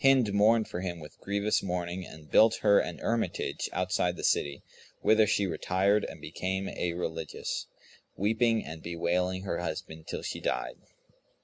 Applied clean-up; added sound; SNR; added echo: none; none; none; none.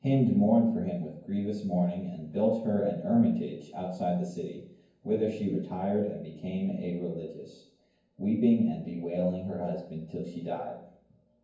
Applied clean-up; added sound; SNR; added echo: none; none; none; reverberation time 0.9 s.